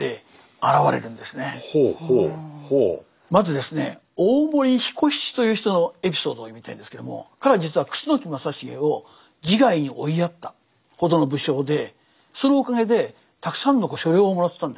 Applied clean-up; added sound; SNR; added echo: none; none; none; none.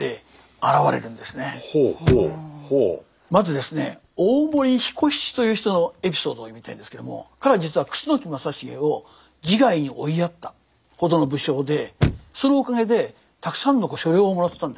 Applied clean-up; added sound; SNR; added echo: none; Chirp, tweet / Slam / Car; 13 dB; none.